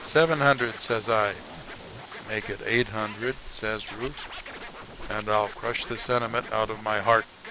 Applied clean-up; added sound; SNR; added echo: none; Rain + Scratching (performance technique); 13 dB; none.